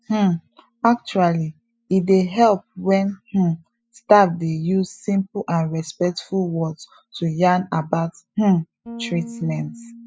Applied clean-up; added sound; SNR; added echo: classical method spectral subtraction.